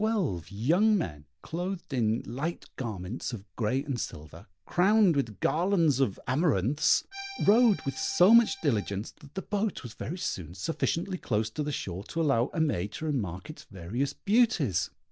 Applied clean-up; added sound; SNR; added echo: none; Accordion; 17 dB; none.